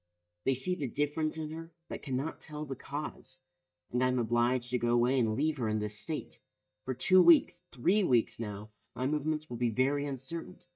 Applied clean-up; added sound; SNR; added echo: neural mask model DeepFilterNet 3.